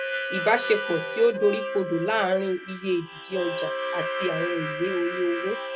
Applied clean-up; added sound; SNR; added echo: none; Wind instrument, woodwind instrument + Harmonica; 5 dB; none.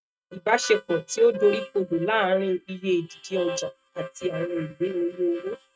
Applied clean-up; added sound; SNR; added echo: neural mask model RNNoise.